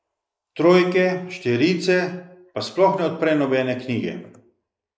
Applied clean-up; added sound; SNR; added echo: neural mask model Resemble Enhance denoiser.